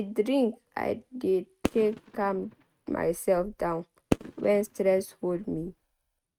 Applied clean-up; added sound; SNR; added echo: neural mask model RNNoise.